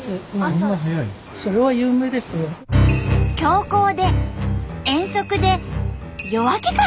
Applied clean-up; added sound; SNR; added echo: none; none; none; none.